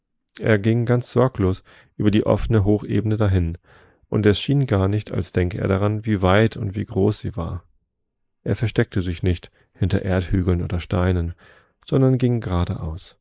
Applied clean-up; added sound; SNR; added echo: neural mask model Resemble Enhance denoiser.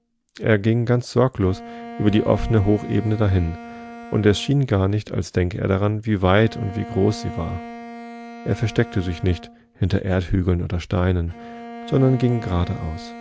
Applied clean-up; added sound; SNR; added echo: none; Bowed string instrument; 16 dB; none.